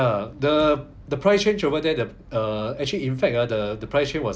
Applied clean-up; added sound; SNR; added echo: none; none; none; none.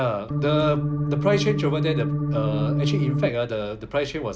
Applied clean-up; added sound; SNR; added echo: none; Organ; -2 dB; none.